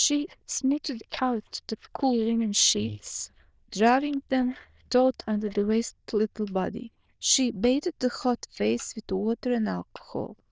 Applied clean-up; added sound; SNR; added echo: neural diffusion model UNIVERSE++.